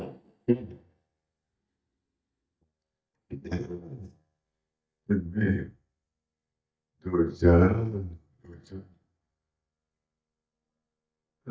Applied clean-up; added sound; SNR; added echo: neural mask model DeepFilterNet 3.